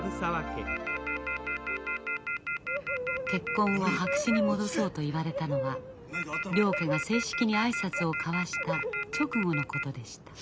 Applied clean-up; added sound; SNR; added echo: none; Telephone; 4 dB; none.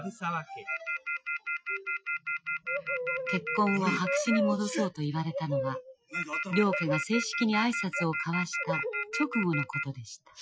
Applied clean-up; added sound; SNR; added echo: classical method Wiener filter.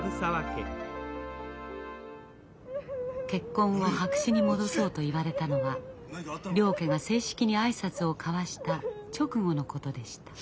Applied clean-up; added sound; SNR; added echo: none; none; none; none.